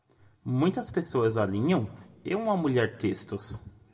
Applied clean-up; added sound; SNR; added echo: none; none; none; reverberation time 0.7 s.